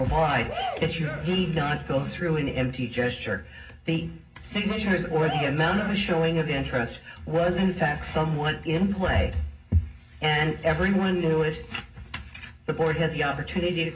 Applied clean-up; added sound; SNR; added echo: none; Cheering; 9 dB; reverberation time 0.4 s.